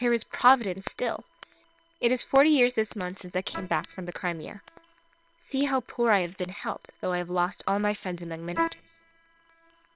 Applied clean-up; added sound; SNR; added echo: neural separator model SepFormer WHAM!.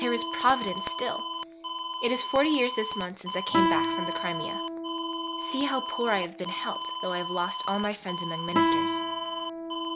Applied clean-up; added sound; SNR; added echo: none; Alarm + Guitar; 0 dB; none.